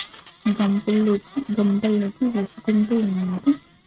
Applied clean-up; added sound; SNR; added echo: neural mask model RNNoise.